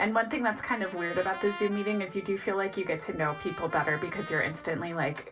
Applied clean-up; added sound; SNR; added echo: none; Trumpet; 14 dB; reverberation time 0.2 s.